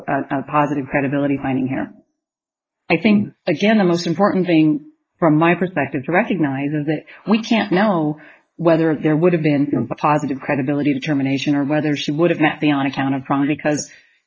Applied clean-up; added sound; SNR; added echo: neural mask model Resemble Enhance denoiser.